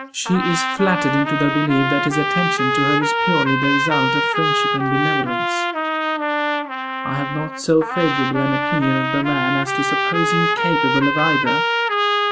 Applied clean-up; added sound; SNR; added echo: none; Trumpet; -2 dB; none.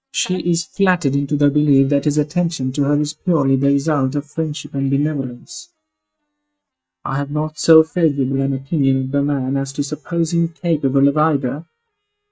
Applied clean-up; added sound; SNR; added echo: neural mask model DeepFilterNet 3.